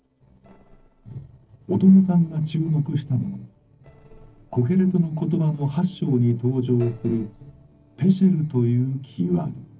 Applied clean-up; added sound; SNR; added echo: neural separator model SepFormer DNS4.